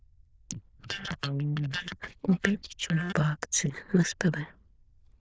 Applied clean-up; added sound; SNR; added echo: neural diffusion model UNIVERSE++.